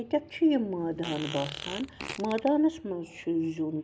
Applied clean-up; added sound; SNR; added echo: none; Fart; 12 dB; none.